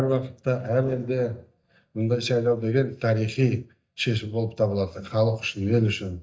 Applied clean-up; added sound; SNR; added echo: neural mask model DeepFilterNet 3.